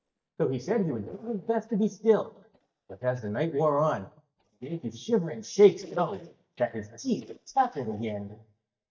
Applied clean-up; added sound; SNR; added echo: neural mask model DeepFilterNet 3.